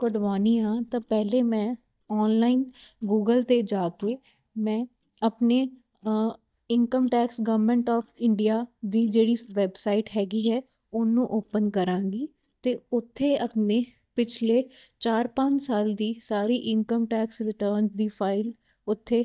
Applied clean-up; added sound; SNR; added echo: neural mask model DeepFilterNet 3.